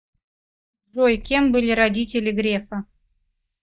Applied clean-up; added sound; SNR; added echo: neural mask model DeepFilterNet 3.